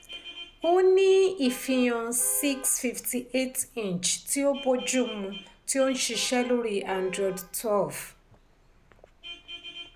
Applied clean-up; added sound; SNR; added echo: none; Vehicle horn, car horn, honking; 18 dB; none.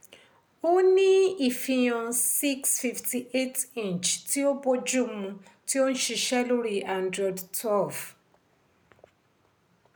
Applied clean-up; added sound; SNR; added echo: none; none; none; none.